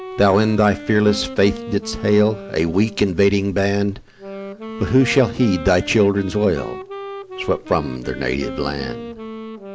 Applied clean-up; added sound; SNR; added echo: none; Wind instrument, woodwind instrument; 13 dB; none.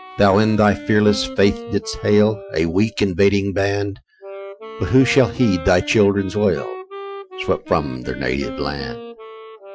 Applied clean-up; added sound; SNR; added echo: classical method Wiener filter.